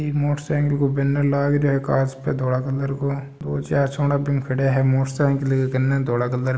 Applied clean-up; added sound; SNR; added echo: none; none; none; none.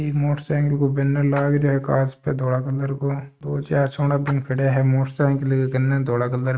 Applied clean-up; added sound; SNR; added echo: neural mask model RNNoise.